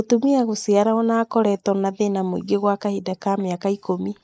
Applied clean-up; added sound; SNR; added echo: neural mask model Resemble Enhance denoiser.